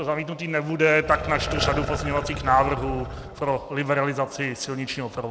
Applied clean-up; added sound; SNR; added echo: none; Growling; 9 dB; none.